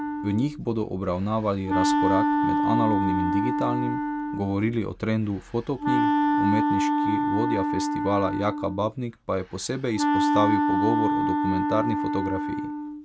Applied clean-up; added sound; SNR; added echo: none; Wind instrument, woodwind instrument; -2 dB; none.